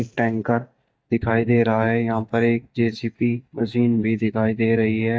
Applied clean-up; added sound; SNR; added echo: neural mask model DeepFilterNet 3.